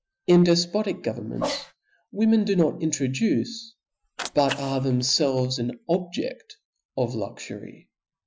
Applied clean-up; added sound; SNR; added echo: classical method Wiener filter.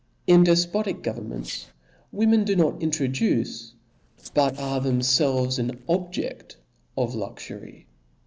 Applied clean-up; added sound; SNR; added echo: neural separator model SepFormer DNS4.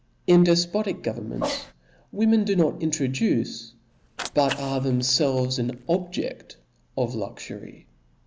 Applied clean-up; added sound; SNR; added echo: none; Cat; 16 dB; none.